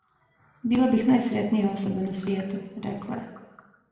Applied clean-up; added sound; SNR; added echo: none; none; none; reverberation time 1.0 s.